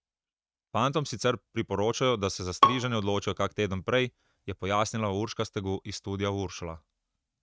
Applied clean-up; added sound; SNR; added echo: neural mask model RNNoise.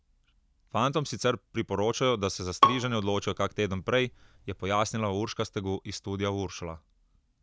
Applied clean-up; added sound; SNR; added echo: none; Bowed string instrument; 0 dB; none.